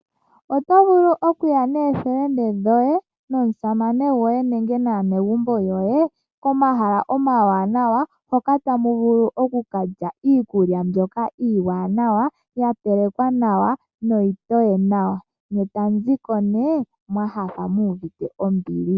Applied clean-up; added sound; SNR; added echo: none; none; none; none.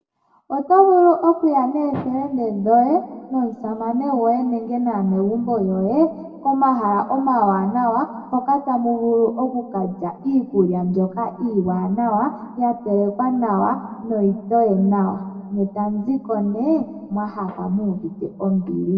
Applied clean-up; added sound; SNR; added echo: none; none; none; reverberation time 1.4 s.